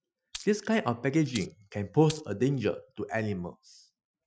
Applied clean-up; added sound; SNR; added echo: classical method Wiener filter.